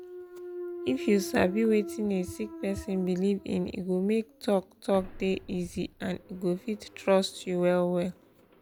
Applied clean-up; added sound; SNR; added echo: none; Thump, thud; 14 dB; none.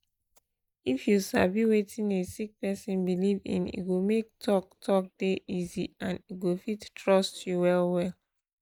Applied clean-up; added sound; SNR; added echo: neural mask model Resemble Enhance denoiser.